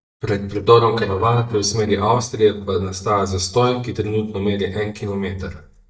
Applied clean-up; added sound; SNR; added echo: neural mask model DeepFilterNet 3.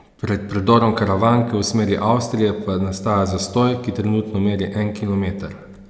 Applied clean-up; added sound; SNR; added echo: none; none; none; none.